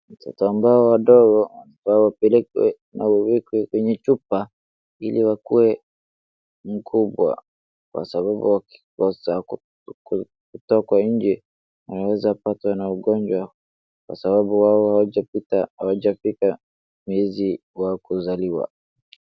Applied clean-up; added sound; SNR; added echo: none; none; none; none.